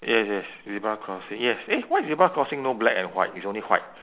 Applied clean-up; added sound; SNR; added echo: none; none; none; none.